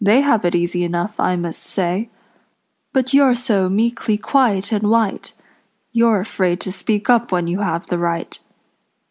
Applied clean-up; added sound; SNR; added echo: none; none; none; none.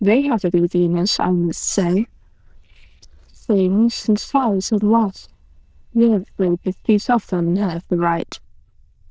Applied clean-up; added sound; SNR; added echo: neural diffusion model UNIVERSE++.